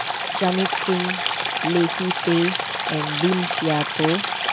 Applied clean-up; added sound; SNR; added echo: none; Stream; 0 dB; none.